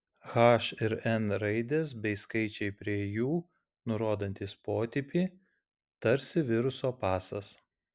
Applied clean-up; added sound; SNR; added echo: none; none; none; none.